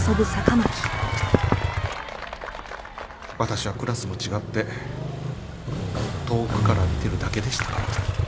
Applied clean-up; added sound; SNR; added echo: none; Knock / Wood + Motorcycle; -2 dB; none.